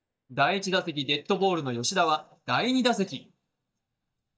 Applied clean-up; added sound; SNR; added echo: neural mask model DeepFilterNet 3.